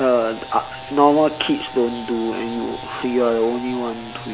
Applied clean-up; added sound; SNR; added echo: none; Camera; 15 dB; none.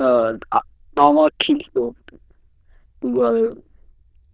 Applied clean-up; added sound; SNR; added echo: neural diffusion model UNIVERSE++.